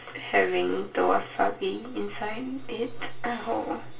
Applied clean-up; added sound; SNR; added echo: none; none; none; reverberation time 0.3 s.